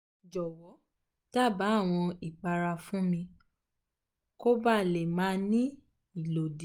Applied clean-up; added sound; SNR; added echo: none; none; none; none.